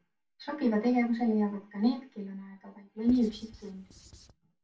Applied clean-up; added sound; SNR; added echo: none; Writing; 17 dB; reverberation time 0.2 s.